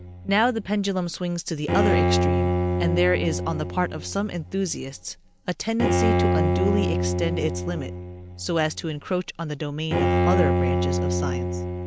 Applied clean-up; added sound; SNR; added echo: none; Bowed string instrument; -2 dB; none.